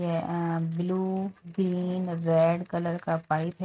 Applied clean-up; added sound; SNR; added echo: neural mask model RNNoise.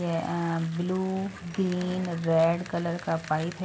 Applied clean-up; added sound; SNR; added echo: none; Bicycle; 19 dB; none.